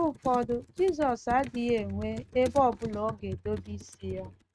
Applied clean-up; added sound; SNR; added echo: neural mask model RNNoise.